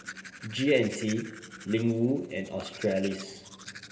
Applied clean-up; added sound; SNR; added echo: none; Domestic sounds, home sounds; 16 dB; reverberation time 2.0 s.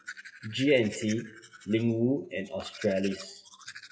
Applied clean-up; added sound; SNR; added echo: classical method WPE with log-MMSE.